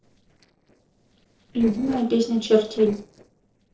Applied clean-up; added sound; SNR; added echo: neural separator model SepFormer DNS4.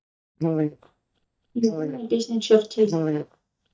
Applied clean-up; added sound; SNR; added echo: neural mask model DeepFilterNet 3.